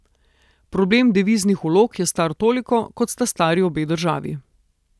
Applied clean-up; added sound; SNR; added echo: none; none; none; none.